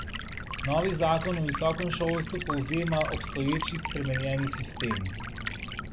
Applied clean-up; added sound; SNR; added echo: none; Stream; 5 dB; none.